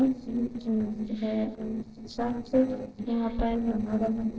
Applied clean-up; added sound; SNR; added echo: neural separator model SepFormer DNS4.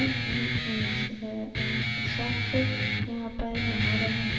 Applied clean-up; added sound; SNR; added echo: none; Guitar; -3 dB; reverberation time 2.6 s.